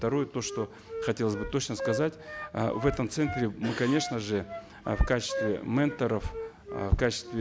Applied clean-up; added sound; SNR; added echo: none; Wind instrument, woodwind instrument; 10 dB; none.